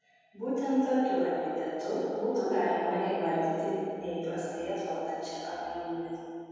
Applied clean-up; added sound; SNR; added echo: none; none; none; reverberation time 2.1 s.